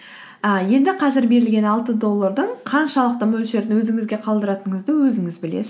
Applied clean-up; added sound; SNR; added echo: none; none; none; none.